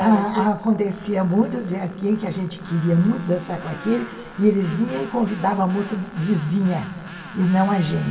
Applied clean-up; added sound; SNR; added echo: none; Tools; 19 dB; reverberation time 2.8 s.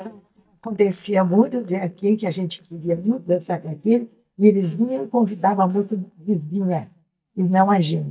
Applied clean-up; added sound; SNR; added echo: neural mask model DeepFilterNet 3.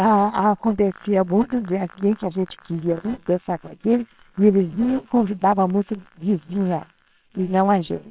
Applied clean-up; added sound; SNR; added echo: neural separator model SepFormer WHAMR!.